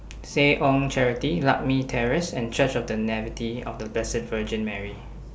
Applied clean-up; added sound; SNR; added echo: none; none; none; none.